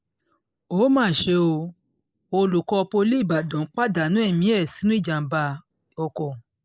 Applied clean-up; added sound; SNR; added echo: neural mask model Resemble Enhance denoiser.